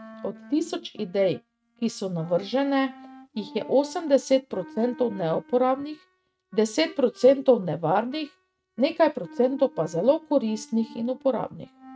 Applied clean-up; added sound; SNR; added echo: neural mask model RNNoise.